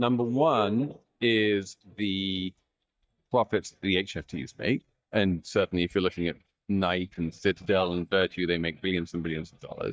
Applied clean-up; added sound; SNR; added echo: neural mask model DeepFilterNet 3.